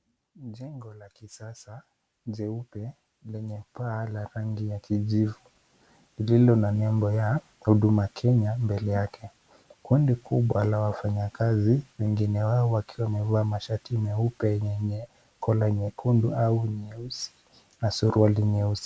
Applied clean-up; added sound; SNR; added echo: none; none; none; none.